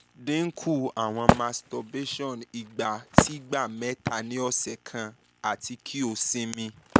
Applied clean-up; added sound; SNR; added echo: none; Wood; -1 dB; none.